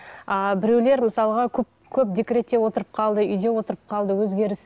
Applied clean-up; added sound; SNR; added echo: none; none; none; none.